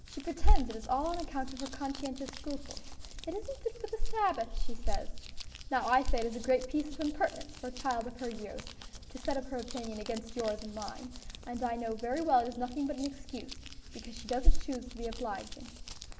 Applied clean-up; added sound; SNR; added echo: none; Crumpling, crinkling; 14 dB; reverberation time 1.8 s.